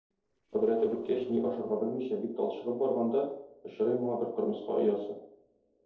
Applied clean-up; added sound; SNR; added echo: neural separator model SepFormer DNS4.